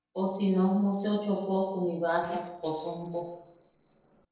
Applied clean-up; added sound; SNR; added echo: neural separator model SepFormer DNS4.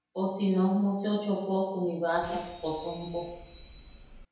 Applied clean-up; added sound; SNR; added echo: none; Bus; 16 dB; reverberation time 0.9 s.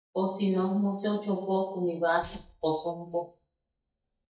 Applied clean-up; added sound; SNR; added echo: neural mask model DeepFilterNet 3.